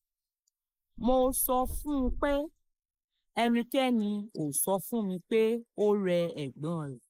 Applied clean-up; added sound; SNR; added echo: neural mask model Resemble Enhance denoiser.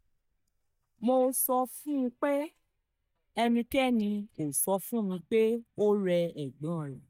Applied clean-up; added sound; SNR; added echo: neural mask model DeepFilterNet 3.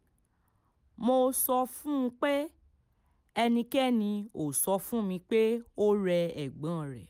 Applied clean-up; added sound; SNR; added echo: none; none; none; none.